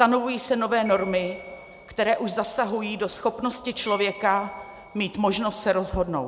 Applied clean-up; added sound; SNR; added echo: none; Bell; 18 dB; none.